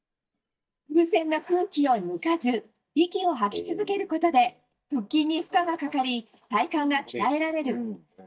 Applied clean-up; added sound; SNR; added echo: neural mask model DeepFilterNet 3.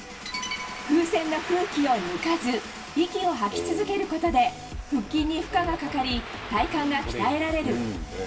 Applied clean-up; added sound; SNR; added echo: none; Ocean; 14 dB; reverberation time 0.2 s.